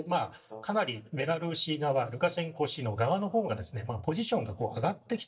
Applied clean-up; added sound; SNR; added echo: neural mask model DeepFilterNet 3.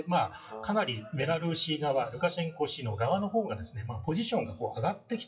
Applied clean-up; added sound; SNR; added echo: classical method WPE with log-MMSE.